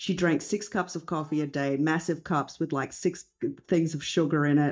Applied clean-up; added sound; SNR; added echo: neural mask model DeepFilterNet 3.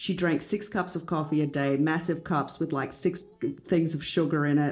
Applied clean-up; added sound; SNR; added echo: neural separator model SepFormer DNS4.